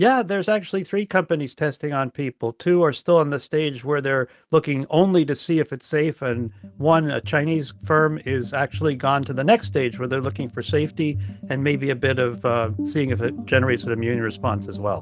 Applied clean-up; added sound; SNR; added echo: none; none; none; none.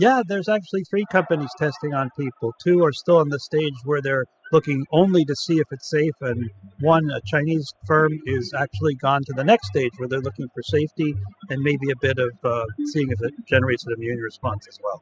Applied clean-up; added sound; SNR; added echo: classical method spectral subtraction.